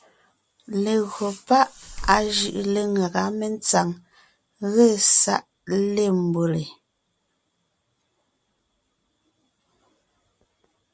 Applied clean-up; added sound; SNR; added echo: none; Slam; 13 dB; none.